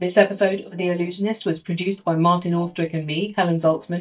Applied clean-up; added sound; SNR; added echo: neural mask model DeepFilterNet 3.